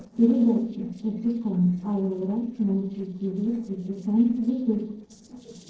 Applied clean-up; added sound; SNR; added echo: neural separator model SepFormer DNS4.